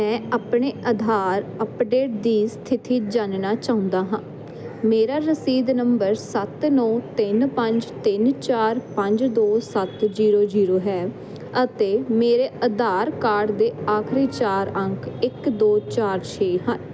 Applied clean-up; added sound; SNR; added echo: none; none; none; none.